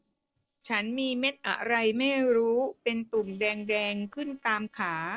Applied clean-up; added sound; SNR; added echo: neural separator model SepFormer DNS4.